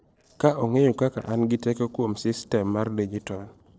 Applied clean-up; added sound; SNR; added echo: neural separator model SepFormer DNS4.